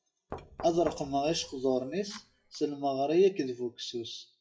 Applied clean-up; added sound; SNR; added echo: classical method WPE with log-MMSE.